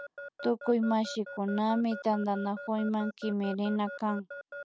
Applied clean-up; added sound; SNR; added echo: none; Alarm / Keyboard (musical); 13 dB; none.